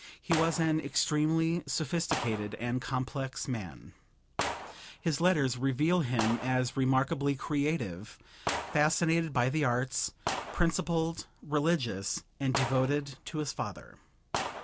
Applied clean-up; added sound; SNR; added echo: none; Gunshot, gunfire; 10 dB; none.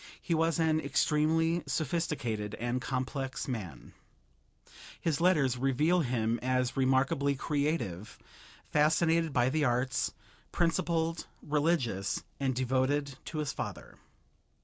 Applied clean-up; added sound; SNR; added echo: none; none; none; none.